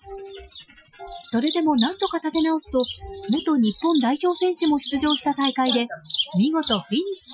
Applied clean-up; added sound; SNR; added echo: classical method Wiener filter.